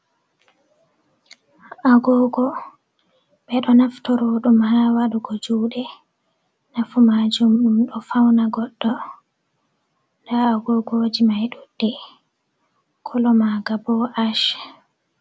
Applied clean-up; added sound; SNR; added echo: none; none; none; none.